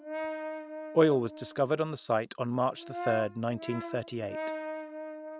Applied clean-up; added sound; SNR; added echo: none; Brass instrument; 9 dB; none.